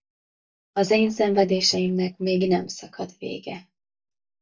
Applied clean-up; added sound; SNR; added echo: neural mask model DeepFilterNet 3.